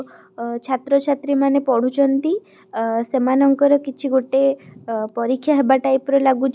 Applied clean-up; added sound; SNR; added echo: none; none; none; none.